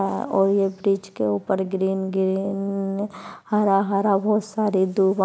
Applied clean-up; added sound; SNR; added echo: none; none; none; none.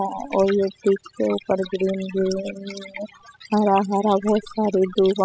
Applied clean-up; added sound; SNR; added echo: classical method spectral subtraction.